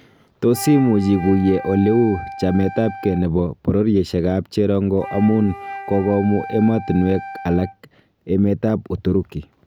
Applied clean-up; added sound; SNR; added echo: none; Wind instrument, woodwind instrument; 14 dB; none.